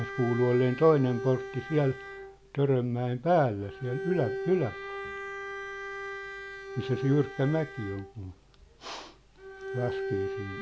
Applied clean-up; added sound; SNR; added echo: none; Bowed string instrument; 9 dB; none.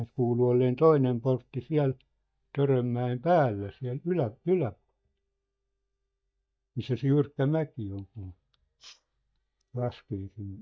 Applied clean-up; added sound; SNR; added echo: neural mask model DeepFilterNet 3.